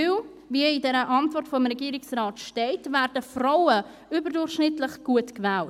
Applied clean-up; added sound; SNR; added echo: none; none; none; none.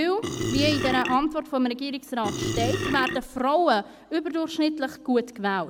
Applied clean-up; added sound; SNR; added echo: none; Burping, eructation; 4 dB; none.